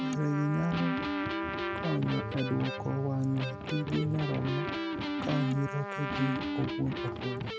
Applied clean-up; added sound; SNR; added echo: none; Trumpet + Electric guitar; 2 dB; none.